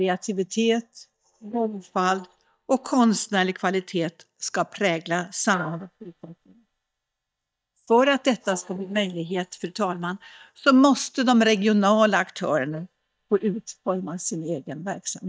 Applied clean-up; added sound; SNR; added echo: neural mask model DeepFilterNet 3.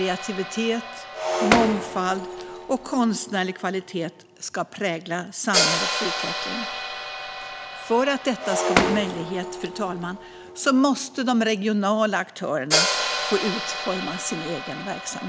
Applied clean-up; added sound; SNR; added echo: none; Hi-hat + Shatter; 2 dB; none.